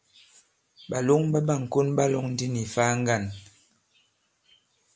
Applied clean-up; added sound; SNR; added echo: none; none; none; none.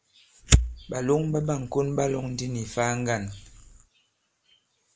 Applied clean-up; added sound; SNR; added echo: none; Fire; 1 dB; none.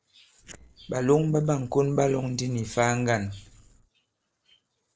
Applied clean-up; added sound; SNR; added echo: neural separator model SepFormer DNS4.